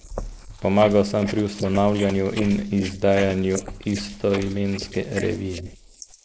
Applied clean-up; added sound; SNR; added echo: neural mask model Resemble Enhance denoiser.